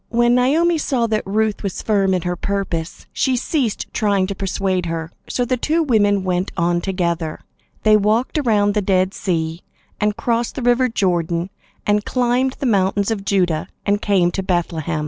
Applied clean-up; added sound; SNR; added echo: none; none; none; none.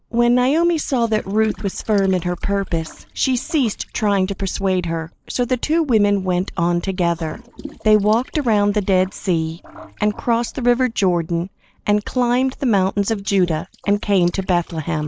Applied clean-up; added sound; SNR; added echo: neural mask model Resemble Enhance denoiser.